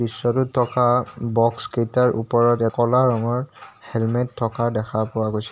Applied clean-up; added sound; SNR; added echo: none; none; none; none.